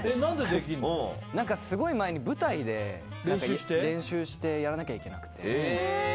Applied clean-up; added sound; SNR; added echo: none; none; none; none.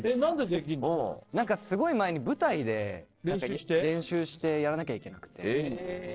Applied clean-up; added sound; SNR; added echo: neural separator model SepFormer DNS4.